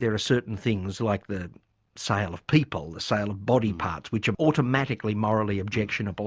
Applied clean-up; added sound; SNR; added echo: none; none; none; none.